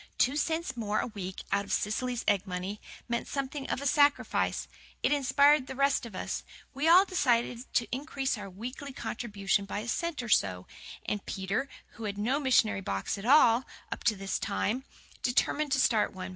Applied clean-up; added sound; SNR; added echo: none; none; none; none.